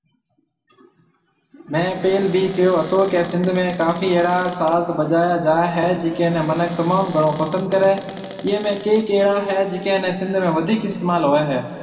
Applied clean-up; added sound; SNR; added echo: none; Cupboard open or close; 17 dB; reverberation time 2.3 s.